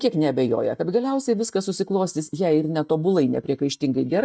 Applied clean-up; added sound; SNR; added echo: neural mask model DeepFilterNet 3.